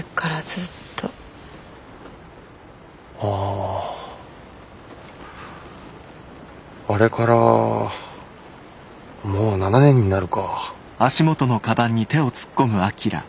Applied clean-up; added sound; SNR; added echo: none; none; none; none.